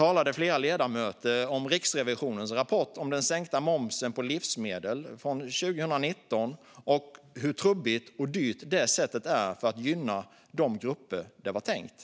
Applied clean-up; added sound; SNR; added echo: none; none; none; none.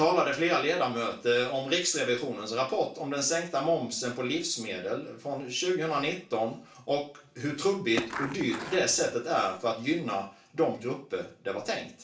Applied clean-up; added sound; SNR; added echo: none; Skateboard; 8 dB; reverberation time 0.3 s.